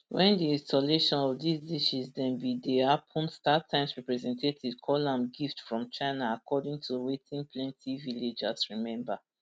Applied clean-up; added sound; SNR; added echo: none; none; none; none.